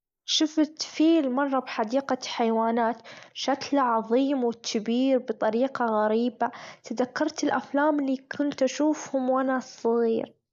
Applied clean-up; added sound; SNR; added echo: neural mask model Resemble Enhance denoiser.